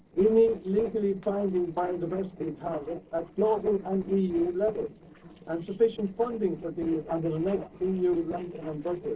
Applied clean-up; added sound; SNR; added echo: neural separator model SepFormer DNS4.